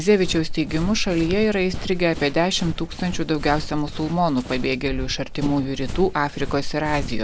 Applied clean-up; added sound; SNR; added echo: none; Run; 6 dB; none.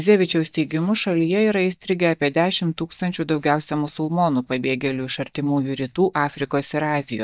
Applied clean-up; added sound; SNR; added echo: neural mask model DeepFilterNet 3.